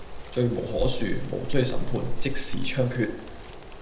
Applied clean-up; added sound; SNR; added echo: none; Insect; -1 dB; reverberation time 0.8 s.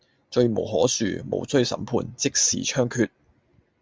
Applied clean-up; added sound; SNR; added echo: none; none; none; none.